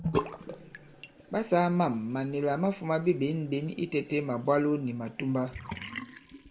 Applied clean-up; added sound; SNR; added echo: none; Bathtub (filling or washing) / Sink (filling or washing); 11 dB; none.